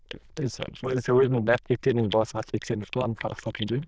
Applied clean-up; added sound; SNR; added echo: neural diffusion model UNIVERSE++.